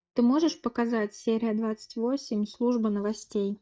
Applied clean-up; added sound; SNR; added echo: neural mask model DeepFilterNet 3.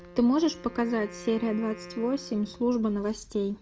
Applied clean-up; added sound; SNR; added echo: none; Wind instrument, woodwind instrument; 18 dB; none.